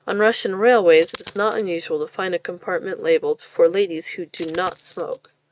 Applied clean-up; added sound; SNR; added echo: neural mask model RNNoise.